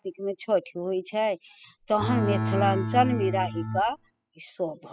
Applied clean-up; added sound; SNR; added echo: classical method spectral subtraction.